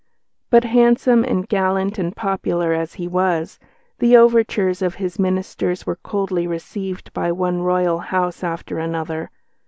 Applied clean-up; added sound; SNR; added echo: none; none; none; none.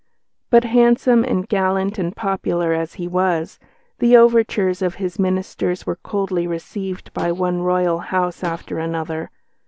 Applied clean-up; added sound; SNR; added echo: none; Fart; 20 dB; none.